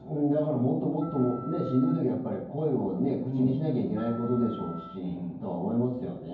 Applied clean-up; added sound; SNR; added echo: none; Wind instrument, woodwind instrument; 18 dB; reverberation time 0.9 s.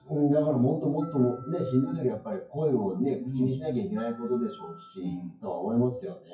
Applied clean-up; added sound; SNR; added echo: classical method WPE with log-MMSE.